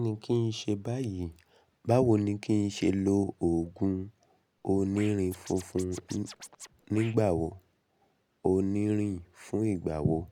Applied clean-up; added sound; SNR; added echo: none; Scratching (performance technique); 19 dB; none.